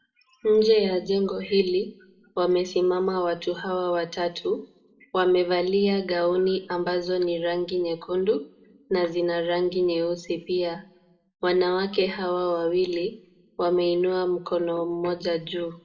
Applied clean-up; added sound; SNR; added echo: none; none; none; reverberation time 0.4 s.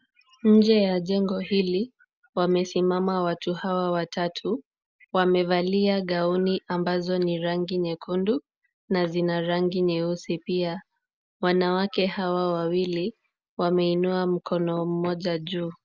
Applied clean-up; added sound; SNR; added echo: none; none; none; none.